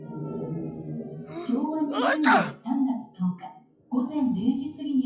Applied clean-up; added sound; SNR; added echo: classical method WPE with log-MMSE.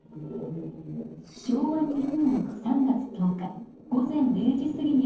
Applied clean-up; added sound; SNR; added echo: neural separator model SepFormer DNS4.